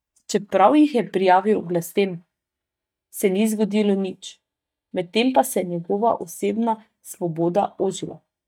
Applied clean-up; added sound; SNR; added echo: neural mask model DeepFilterNet 3.